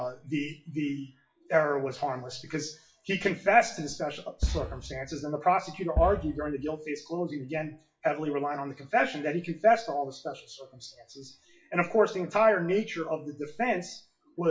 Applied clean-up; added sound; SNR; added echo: classical method WPE with log-MMSE.